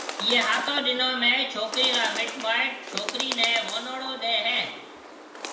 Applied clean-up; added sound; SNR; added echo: none; Bird; 9 dB; reverberation time 0.7 s.